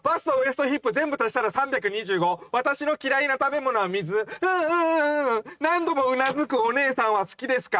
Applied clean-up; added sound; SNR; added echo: neural mask model RNNoise.